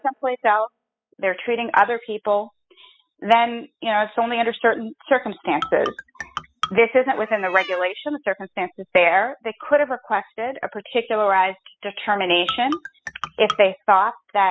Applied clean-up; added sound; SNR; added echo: classical method spectral subtraction.